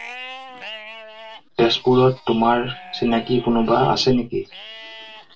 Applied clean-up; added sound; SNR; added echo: none; Livestock, farm animals, working animals; 18 dB; reverberation time 0.1 s.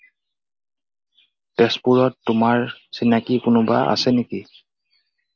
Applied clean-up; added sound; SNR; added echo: none; none; none; none.